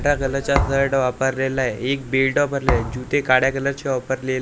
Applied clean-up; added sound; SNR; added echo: none; Thump, thud; 5 dB; none.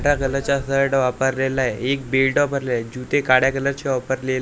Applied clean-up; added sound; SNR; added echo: none; none; none; none.